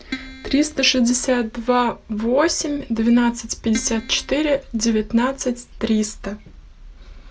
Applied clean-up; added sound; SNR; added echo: none; Keyboard (musical); 14 dB; none.